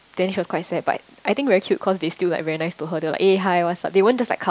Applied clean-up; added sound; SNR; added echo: none; none; none; none.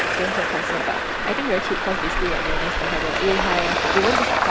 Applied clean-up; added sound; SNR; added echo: none; Traffic noise, roadway noise; -4 dB; none.